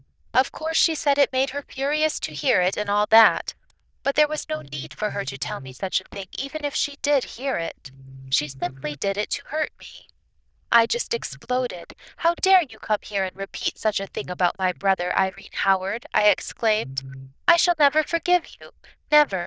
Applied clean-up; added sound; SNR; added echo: neural diffusion model UNIVERSE++.